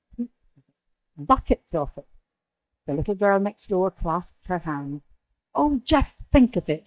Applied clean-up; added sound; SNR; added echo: neural mask model DeepFilterNet 3.